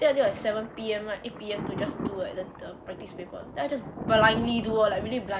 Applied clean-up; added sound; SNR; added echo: none; Thunder; 9 dB; none.